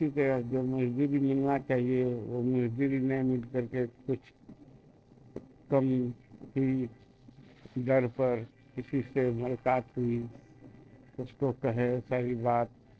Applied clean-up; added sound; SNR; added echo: neural separator model SepFormer DNS4.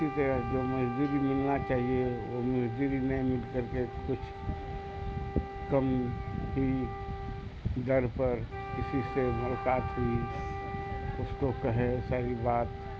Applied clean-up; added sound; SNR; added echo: none; Wind instrument, woodwind instrument; 10 dB; none.